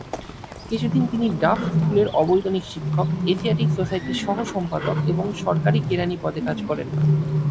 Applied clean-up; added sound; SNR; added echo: none; Bird; 0 dB; none.